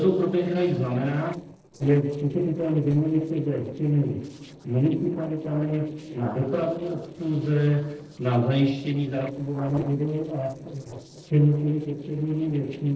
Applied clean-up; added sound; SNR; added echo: neural separator model SepFormer DNS4.